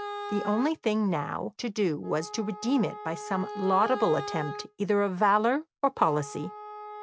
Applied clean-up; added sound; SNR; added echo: none; Wind instrument, woodwind instrument; 12 dB; none.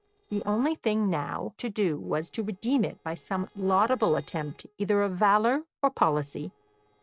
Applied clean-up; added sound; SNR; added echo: neural separator model SepFormer DNS4.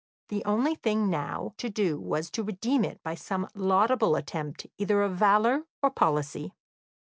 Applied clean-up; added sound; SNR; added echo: none; none; none; none.